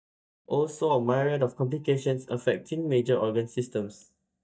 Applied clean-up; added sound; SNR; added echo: neural mask model DeepFilterNet 3.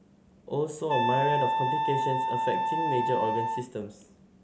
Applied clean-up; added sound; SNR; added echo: none; Wind instrument, woodwind instrument; -3 dB; none.